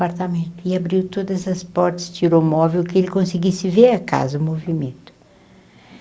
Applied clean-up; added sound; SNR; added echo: none; none; none; none.